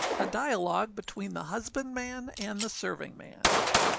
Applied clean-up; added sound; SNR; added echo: none; Gunshot, gunfire; -1 dB; none.